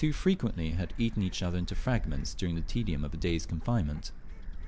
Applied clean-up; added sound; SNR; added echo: none; Gull, seagull; 4 dB; none.